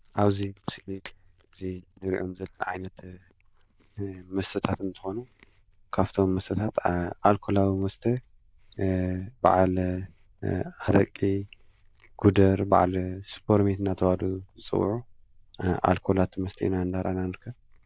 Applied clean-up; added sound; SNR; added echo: neural diffusion model UNIVERSE++.